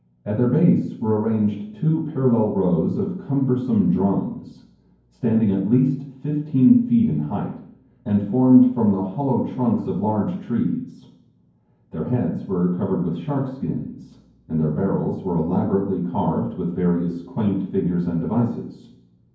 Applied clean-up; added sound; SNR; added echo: none; none; none; reverberation time 0.9 s.